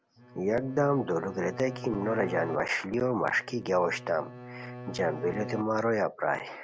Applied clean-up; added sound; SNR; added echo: none; Bowed string instrument; 13 dB; none.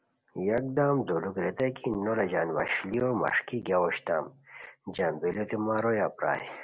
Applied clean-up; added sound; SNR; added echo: none; none; none; none.